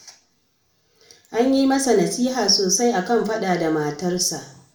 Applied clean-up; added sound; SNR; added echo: none; none; none; reverberation time 0.5 s.